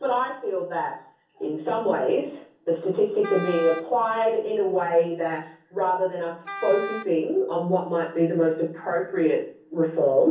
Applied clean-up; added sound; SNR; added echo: none; Wind instrument, woodwind instrument; 13 dB; reverberation time 0.6 s.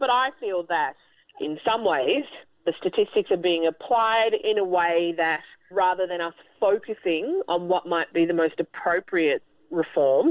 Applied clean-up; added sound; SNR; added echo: none; none; none; none.